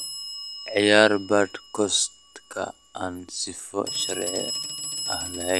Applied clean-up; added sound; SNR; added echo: none; Telephone; 7 dB; none.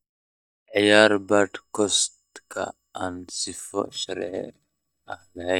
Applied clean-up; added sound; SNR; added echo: neural mask model DeepFilterNet 3.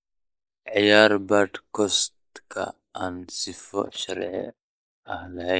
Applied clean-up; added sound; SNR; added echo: neural mask model Resemble Enhance denoiser.